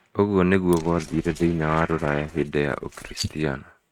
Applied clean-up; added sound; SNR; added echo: neural mask model RNNoise.